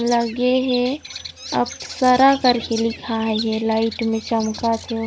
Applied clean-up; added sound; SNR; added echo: none; Bird vocalization, bird call, bird song; 13 dB; none.